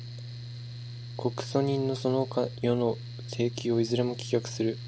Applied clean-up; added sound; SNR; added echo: none; Mechanical fan; 10 dB; none.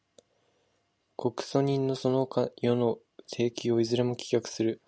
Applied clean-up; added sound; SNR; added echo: none; none; none; none.